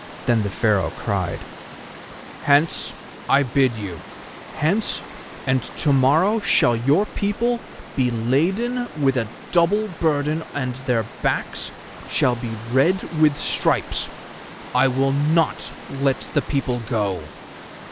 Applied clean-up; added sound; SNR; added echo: none; Water; 15 dB; none.